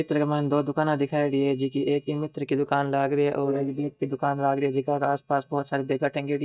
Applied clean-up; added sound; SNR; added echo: neural mask model DeepFilterNet 3.